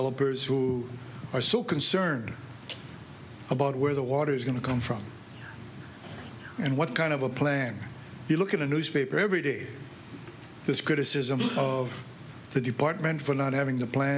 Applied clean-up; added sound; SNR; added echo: none; none; none; none.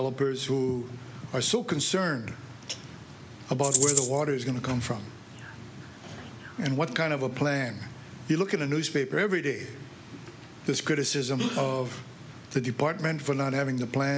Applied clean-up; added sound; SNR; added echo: none; Rattle (instrument); -3 dB; none.